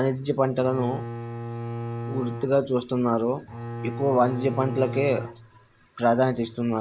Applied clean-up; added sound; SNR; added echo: none; Bowed string instrument; 9 dB; none.